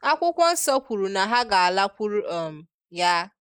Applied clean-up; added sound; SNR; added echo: neural mask model Resemble Enhance denoiser.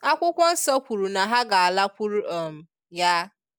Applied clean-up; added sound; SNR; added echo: none; none; none; none.